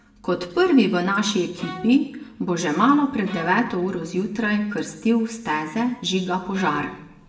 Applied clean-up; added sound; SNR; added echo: none; Bowed string instrument; 16 dB; reverberation time 0.7 s.